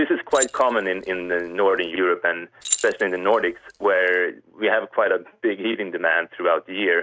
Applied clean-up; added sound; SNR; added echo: neural mask model RNNoise.